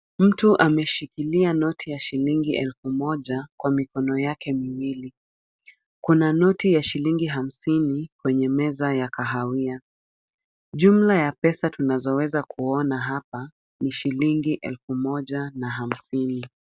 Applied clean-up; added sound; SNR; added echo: none; none; none; none.